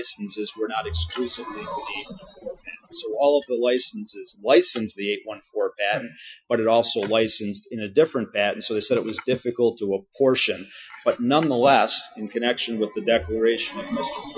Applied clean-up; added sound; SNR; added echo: classical method Wiener filter.